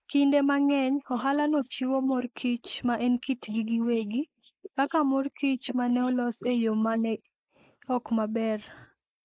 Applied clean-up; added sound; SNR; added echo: neural mask model Resemble Enhance denoiser.